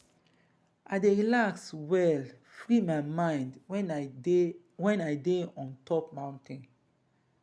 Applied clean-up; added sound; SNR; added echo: none; none; none; none.